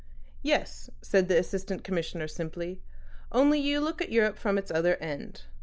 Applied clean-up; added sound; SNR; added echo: none; none; none; none.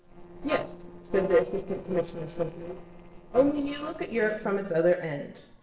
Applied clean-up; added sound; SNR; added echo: neural separator model SepFormer DNS4.